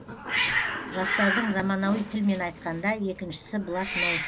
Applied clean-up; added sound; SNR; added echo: none; Hiss; 2 dB; none.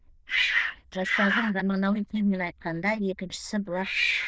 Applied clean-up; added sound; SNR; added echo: neural diffusion model UNIVERSE++.